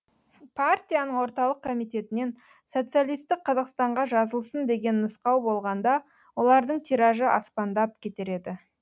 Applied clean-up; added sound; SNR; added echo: none; none; none; none.